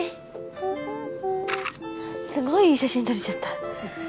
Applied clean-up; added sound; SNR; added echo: none; none; none; none.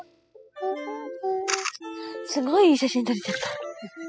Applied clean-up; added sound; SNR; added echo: classical method spectral subtraction.